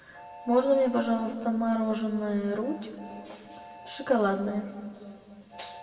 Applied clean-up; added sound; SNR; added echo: none; Train; 20 dB; reverberation time 1.9 s.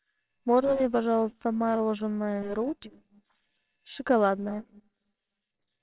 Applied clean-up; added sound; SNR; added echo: neural separator model SepFormer WHAMR!.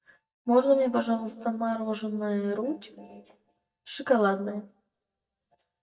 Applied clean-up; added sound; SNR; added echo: neural mask model DeepFilterNet 3.